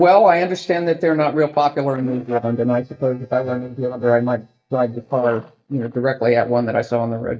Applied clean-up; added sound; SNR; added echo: neural mask model DeepFilterNet 3.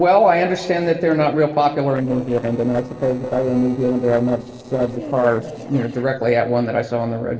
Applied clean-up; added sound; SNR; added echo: neural separator model SepFormer DNS4.